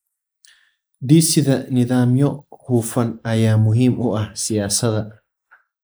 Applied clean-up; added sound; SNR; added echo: neural mask model Resemble Enhance denoiser.